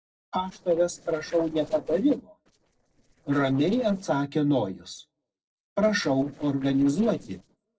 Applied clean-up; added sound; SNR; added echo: neural separator model SepFormer DNS4.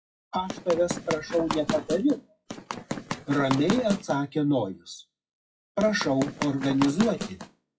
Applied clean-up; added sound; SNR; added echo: classical method WPE with log-MMSE.